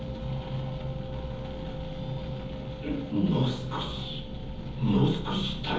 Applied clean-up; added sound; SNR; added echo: none; Wind instrument, woodwind instrument; 15 dB; reverberation time 1.3 s.